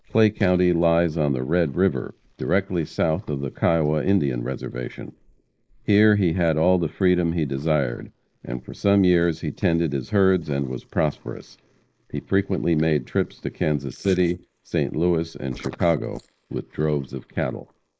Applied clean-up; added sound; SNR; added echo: neural mask model Resemble Enhance denoiser.